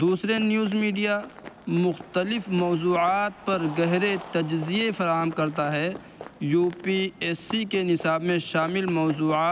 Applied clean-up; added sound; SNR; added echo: none; Run + Cheering; 18 dB; none.